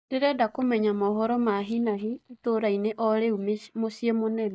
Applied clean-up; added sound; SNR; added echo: neural mask model DeepFilterNet 3.